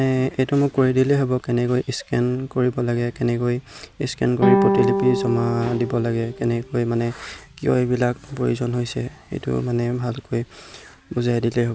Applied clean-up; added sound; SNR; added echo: none; Guitar; 2 dB; none.